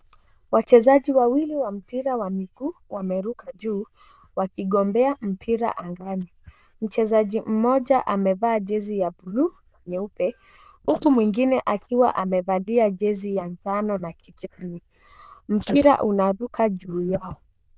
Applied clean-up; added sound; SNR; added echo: neural diffusion model UNIVERSE++.